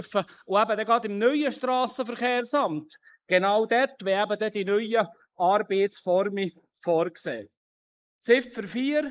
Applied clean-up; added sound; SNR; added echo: neural mask model Resemble Enhance denoiser.